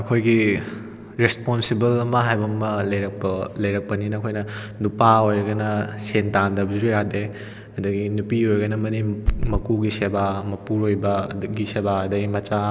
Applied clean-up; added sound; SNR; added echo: none; Run; -1 dB; none.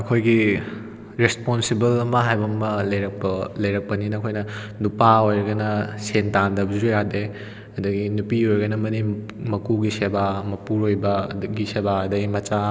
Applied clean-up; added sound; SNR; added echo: none; none; none; none.